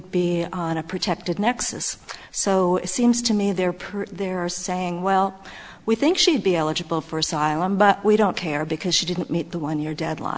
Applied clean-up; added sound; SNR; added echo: none; none; none; none.